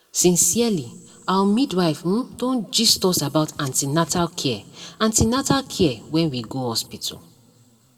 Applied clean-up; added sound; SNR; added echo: none; none; none; reverberation time 1.0 s.